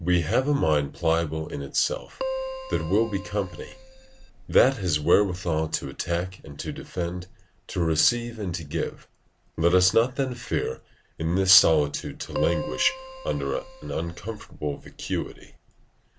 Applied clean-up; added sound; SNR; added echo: none; Keyboard (musical); 10 dB; none.